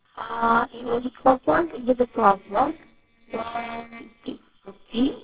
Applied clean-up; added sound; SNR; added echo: neural separator model SepFormer WHAMR!.